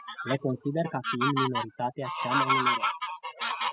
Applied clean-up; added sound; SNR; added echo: classical method spectral subtraction.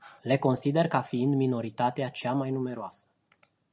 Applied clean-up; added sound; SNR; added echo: none; none; none; none.